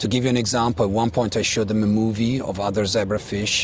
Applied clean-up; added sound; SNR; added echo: none; none; none; none.